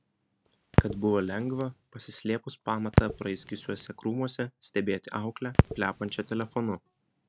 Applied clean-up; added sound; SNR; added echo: none; Crackle; -1 dB; none.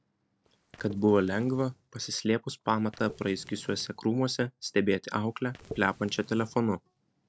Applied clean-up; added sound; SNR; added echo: neural separator model SepFormer DNS4.